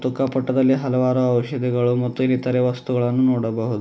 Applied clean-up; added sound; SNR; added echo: none; none; none; none.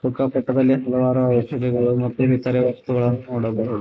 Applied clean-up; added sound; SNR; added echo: neural mask model Resemble Enhance denoiser.